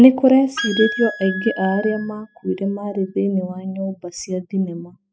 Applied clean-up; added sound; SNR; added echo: classical method spectral subtraction.